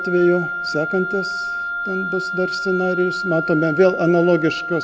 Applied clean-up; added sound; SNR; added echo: none; Wind instrument, woodwind instrument; 5 dB; none.